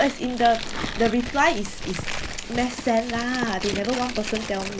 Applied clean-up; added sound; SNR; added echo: none; Tearing + Livestock, farm animals, working animals; 7 dB; none.